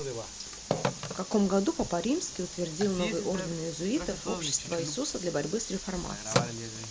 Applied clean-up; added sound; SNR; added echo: none; Telephone; 6 dB; none.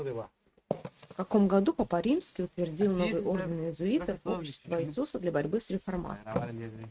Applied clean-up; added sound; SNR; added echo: neural mask model RNNoise.